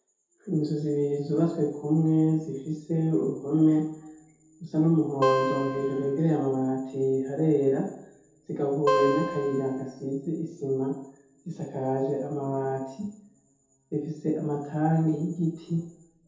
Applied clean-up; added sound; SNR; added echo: none; Acoustic guitar; 2 dB; reverberation time 0.8 s.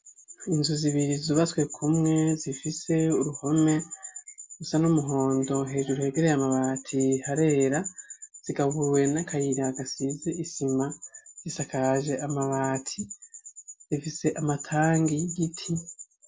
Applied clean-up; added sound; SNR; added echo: none; none; none; none.